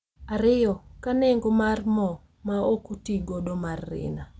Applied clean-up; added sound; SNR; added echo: none; none; none; none.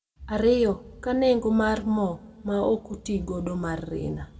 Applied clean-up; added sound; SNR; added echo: none; none; none; reverberation time 1.2 s.